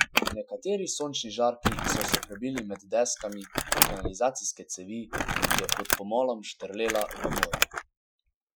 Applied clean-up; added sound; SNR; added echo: classical method Wiener filter.